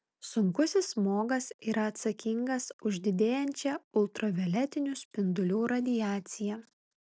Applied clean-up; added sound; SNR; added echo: none; none; none; none.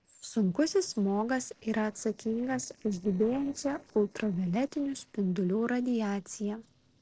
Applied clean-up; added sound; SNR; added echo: neural separator model SepFormer DNS4.